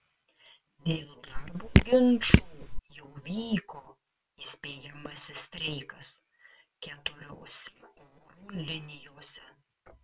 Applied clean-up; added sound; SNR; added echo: neural separator model SepFormer WHAM!.